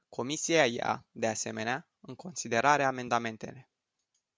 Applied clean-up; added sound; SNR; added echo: none; none; none; none.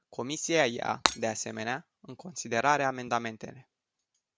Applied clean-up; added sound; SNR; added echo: none; Shatter; 1 dB; none.